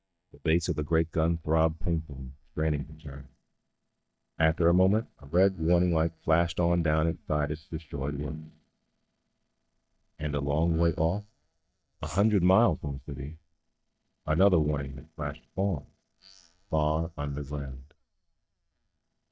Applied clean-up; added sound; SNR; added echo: neural mask model DeepFilterNet 3.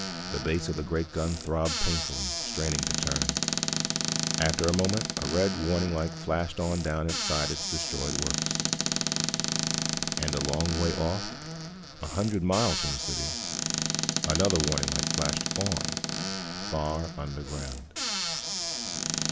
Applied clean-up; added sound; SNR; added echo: none; Squeak / Cupboard open or close; 0 dB; none.